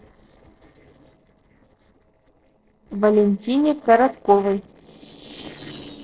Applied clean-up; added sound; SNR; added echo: neural separator model SepFormer DNS4.